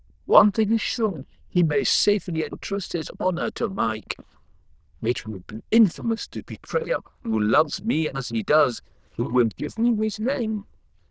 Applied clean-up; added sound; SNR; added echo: neural diffusion model UNIVERSE++.